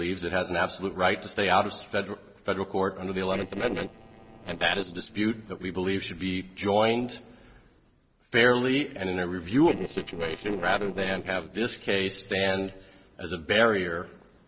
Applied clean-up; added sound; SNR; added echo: neural separator model SepFormer DNS4.